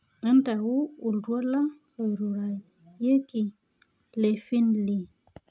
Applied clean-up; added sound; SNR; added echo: none; none; none; none.